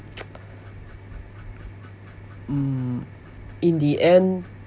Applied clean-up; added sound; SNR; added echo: none; none; none; none.